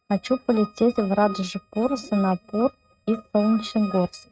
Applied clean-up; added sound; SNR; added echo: neural mask model RNNoise.